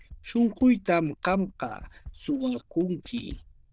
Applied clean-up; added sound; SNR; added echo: neural diffusion model UNIVERSE++.